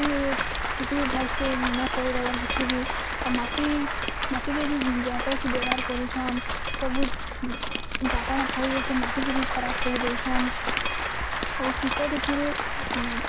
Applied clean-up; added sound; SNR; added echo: none; Applause + Drip; -3 dB; none.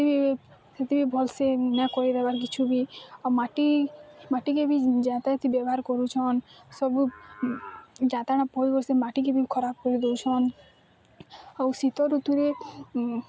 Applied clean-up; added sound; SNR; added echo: none; none; none; none.